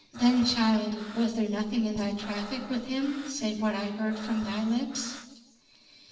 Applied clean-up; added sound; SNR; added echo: none; Breathing; 19 dB; reverberation time 1.4 s.